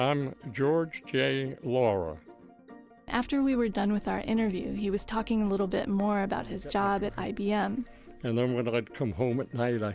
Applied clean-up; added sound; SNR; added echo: none; none; none; none.